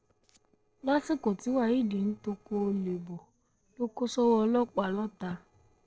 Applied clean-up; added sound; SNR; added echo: neural separator model SepFormer DNS4.